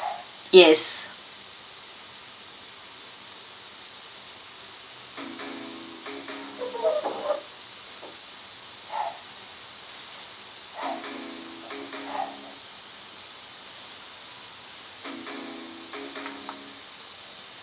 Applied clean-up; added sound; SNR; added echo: none; Electric guitar; 10 dB; none.